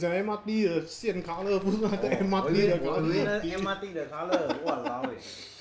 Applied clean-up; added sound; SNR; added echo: none; Water; 16 dB; none.